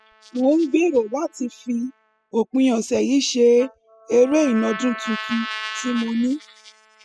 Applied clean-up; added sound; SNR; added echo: classical method spectral subtraction.